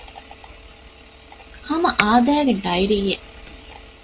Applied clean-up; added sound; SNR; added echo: none; none; none; none.